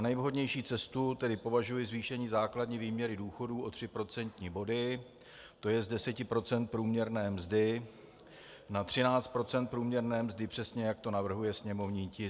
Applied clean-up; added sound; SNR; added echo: none; none; none; none.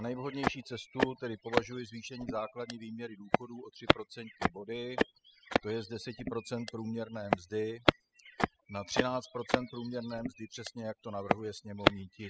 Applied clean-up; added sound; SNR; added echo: classical method spectral subtraction.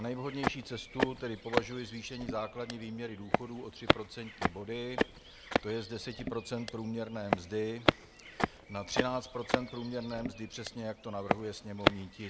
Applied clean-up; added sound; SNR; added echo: none; Walk, footsteps; -3 dB; none.